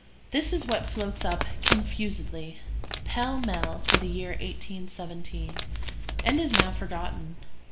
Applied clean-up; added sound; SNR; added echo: none; Packing tape, duct tape; 0 dB; reverberation time 2.8 s.